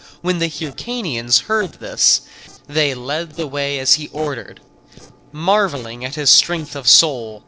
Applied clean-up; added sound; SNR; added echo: neural separator model SepFormer DNS4.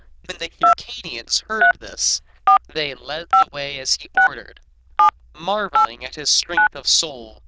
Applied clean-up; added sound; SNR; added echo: neural diffusion model UNIVERSE++.